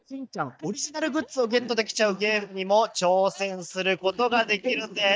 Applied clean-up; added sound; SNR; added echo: neural mask model DeepFilterNet 3.